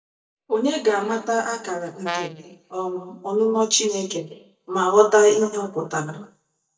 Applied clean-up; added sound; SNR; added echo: neural mask model DeepFilterNet 3.